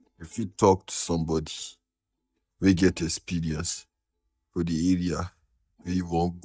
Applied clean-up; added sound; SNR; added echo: neural mask model DeepFilterNet 3.